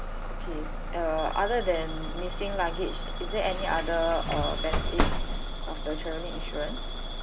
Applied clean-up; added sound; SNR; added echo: none; Bus / Alarm; -2 dB; none.